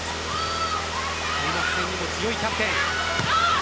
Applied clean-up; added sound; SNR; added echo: none; Car; 4 dB; none.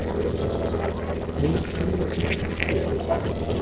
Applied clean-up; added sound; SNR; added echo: neural separator model SepFormer DNS4.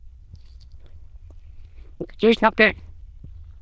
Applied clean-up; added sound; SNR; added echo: neural diffusion model UNIVERSE++.